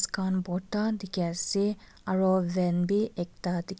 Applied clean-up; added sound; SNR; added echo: none; none; none; none.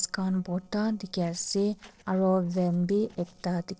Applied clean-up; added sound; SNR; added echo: neural separator model SepFormer DNS4.